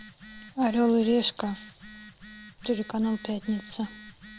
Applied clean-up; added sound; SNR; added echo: none; Telephone; 18 dB; none.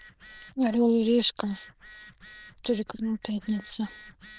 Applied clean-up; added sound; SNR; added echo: neural diffusion model UNIVERSE++.